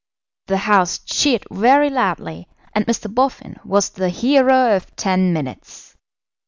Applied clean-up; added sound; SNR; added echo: none; none; none; none.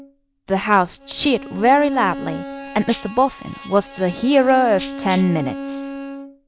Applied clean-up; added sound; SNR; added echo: none; Bowed string instrument + Rattle (instrument); 12 dB; none.